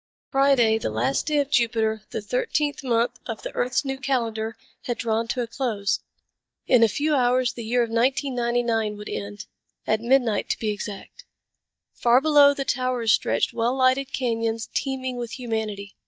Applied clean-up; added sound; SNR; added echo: neural mask model DeepFilterNet 3.